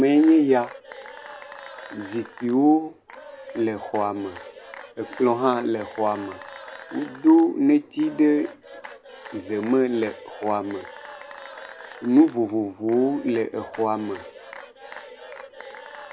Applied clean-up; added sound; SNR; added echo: none; Applause / Cheering / Clapping; 18 dB; none.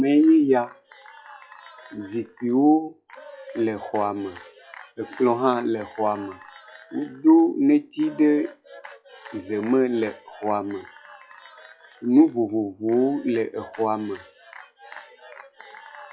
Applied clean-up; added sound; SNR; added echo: classical method log-MMSE.